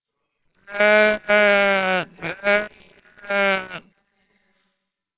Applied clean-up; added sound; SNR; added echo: neural separator model SepFormer WHAMR!.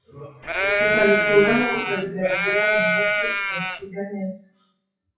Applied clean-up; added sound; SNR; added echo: classical method WPE with log-MMSE.